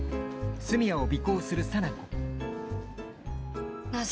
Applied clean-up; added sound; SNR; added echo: none; Train; 19 dB; none.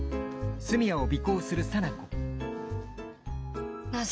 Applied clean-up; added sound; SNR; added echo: none; none; none; none.